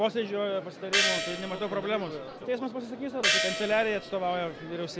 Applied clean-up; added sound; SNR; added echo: none; Gong; 0 dB; none.